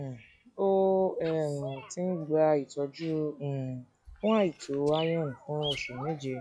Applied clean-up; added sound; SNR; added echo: classical method log-MMSE.